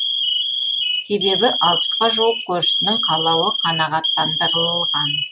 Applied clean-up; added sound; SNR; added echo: none; Alarm; -2 dB; none.